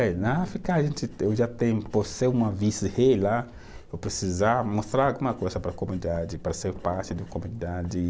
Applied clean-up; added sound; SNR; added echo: none; Writing; 19 dB; none.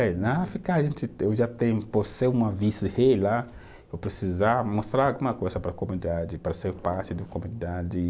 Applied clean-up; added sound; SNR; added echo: none; none; none; none.